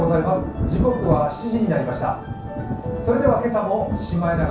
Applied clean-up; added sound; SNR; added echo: none; Thunder; 5 dB; reverberation time 0.6 s.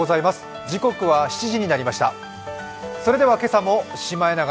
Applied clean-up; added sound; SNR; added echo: none; none; none; none.